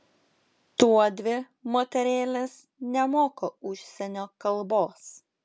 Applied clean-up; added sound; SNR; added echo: none; none; none; none.